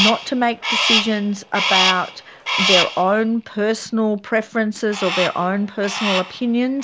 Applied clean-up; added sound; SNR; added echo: none; Crow; 3 dB; none.